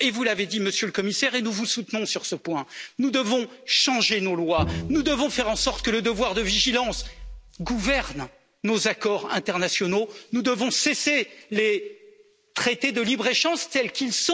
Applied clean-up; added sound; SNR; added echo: none; Bowed string instrument; 10 dB; none.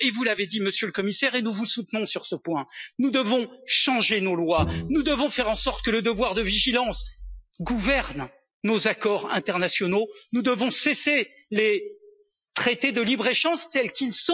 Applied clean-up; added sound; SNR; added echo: classical method Wiener filter.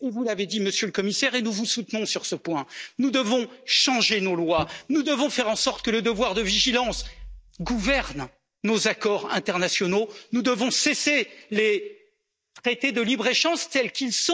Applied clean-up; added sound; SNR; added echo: neural mask model DeepFilterNet 3.